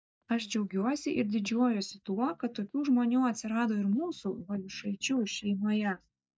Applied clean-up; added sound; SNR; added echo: neural mask model DeepFilterNet 3.